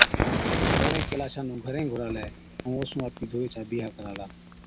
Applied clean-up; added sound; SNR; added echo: none; Fire; -4 dB; none.